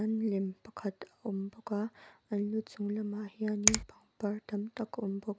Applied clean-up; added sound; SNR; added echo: none; Finger snapping; -1 dB; none.